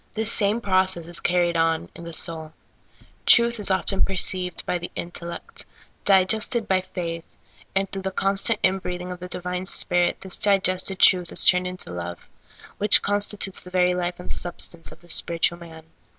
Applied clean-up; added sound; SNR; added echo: none; none; none; none.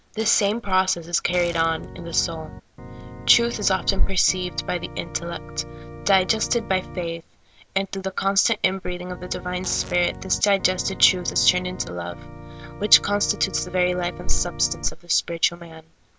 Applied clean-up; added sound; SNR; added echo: none; Organ + Fart; 14 dB; none.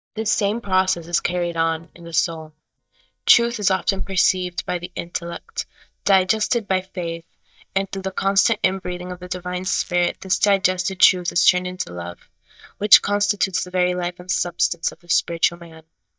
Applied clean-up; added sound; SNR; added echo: neural mask model DeepFilterNet 3.